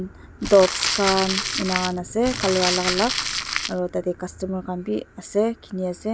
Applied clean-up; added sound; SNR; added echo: none; Crumpling, crinkling; 3 dB; none.